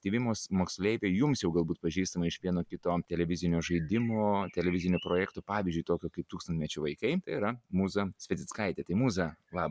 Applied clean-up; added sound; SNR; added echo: none; none; none; none.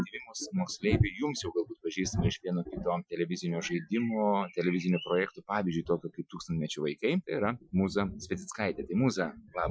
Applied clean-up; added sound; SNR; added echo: classical method Wiener filter.